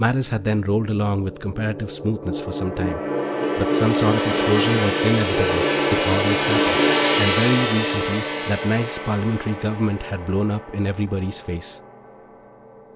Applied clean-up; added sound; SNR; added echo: none; Gong; 0 dB; none.